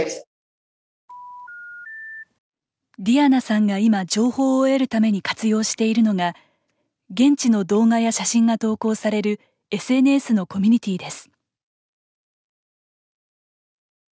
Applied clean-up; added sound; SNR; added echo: none; Telephone; 17 dB; none.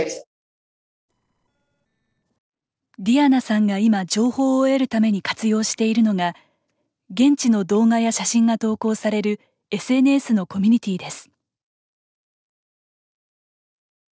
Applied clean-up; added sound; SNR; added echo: neural separator model SepFormer DNS4.